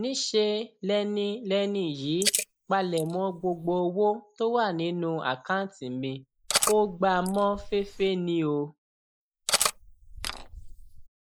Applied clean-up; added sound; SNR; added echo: neural mask model Resemble Enhance denoiser.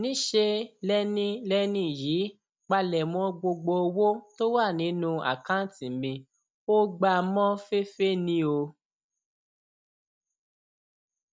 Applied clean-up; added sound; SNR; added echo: none; none; none; none.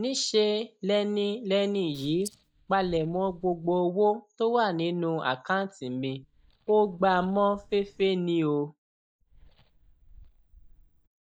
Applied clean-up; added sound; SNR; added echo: neural mask model DeepFilterNet 3.